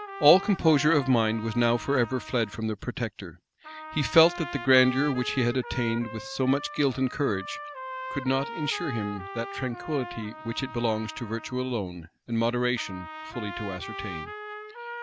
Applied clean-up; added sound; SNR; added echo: none; Trumpet; 12 dB; none.